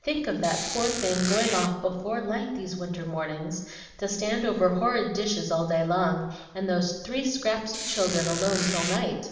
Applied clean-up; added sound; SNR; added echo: none; Squeak; 4 dB; reverberation time 1.1 s.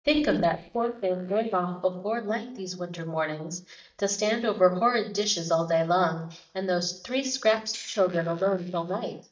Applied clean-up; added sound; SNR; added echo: neural mask model DeepFilterNet 3.